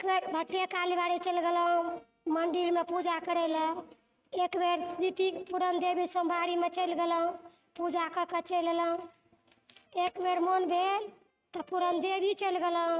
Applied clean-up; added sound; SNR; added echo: neural mask model RNNoise.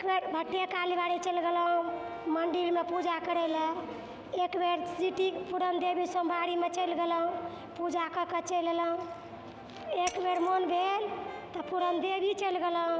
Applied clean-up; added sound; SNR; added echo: none; Brass instrument + Shatter; 16 dB; none.